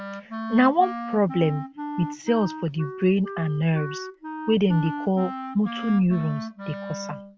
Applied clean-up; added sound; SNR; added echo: none; Wind instrument, woodwind instrument; 10 dB; none.